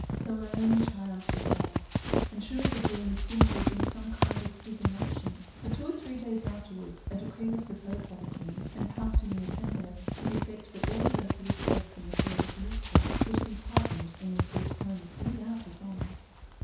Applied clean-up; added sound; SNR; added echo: none; Squeak / Walk, footsteps; -4 dB; reverberation time 0.7 s.